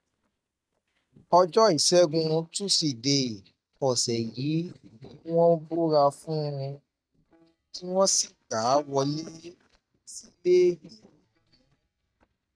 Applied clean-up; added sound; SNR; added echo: neural mask model DeepFilterNet 3.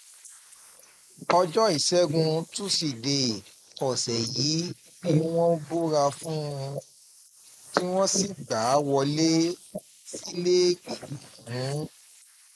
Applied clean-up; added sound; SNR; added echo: neural mask model Resemble Enhance denoiser.